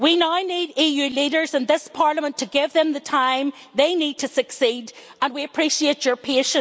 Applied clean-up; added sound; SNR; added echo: none; none; none; none.